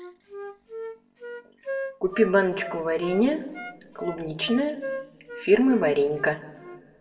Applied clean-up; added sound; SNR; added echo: none; Wind instrument, woodwind instrument; 12 dB; reverberation time 1.1 s.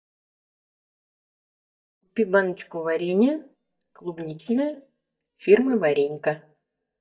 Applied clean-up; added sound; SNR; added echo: neural mask model DeepFilterNet 3.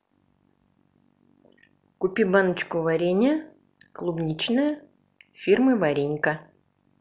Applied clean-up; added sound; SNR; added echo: none; none; none; none.